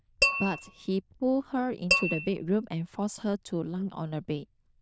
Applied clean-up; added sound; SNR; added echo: neural diffusion model UNIVERSE++.